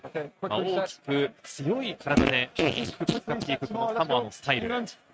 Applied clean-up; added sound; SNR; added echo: neural mask model RNNoise.